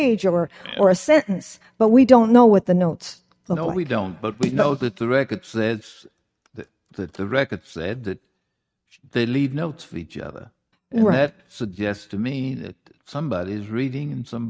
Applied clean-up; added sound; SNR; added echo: neural mask model RNNoise.